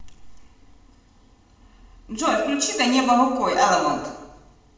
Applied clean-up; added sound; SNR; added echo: none; none; none; reverberation time 0.9 s.